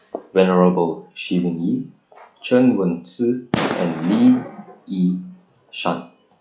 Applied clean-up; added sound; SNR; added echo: classical method log-MMSE.